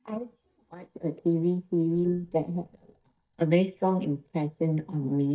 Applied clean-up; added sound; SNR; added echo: neural mask model DeepFilterNet 3.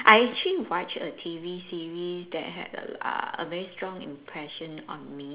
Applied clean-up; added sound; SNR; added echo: none; none; none; none.